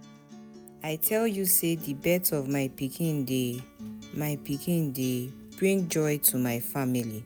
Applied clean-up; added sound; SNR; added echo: none; Acoustic guitar; 18 dB; none.